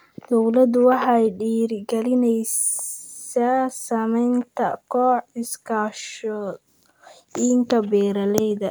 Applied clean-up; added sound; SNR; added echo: none; none; none; none.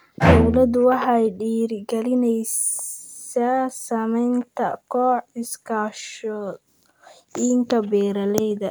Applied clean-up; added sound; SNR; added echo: none; Bowed string instrument; 0 dB; none.